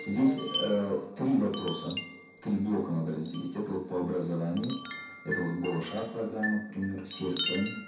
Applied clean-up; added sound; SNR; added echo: none; Wind chime; 9 dB; reverberation time 0.6 s.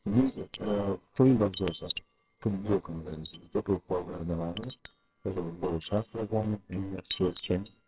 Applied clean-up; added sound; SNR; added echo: neural separator model SepFormer WHAMR!.